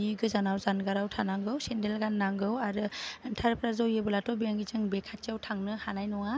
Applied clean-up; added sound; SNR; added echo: none; none; none; none.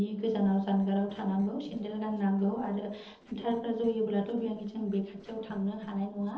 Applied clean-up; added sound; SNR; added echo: neural separator model SepFormer DNS4.